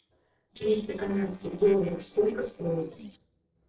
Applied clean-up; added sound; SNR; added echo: neural separator model SepFormer DNS4.